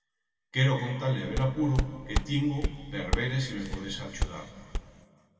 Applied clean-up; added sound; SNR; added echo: none; Walk, footsteps; 2 dB; reverberation time 2.3 s.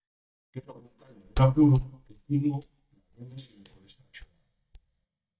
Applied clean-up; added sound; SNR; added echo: neural mask model DeepFilterNet 3.